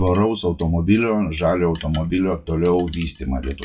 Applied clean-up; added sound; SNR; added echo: classical method WPE with log-MMSE.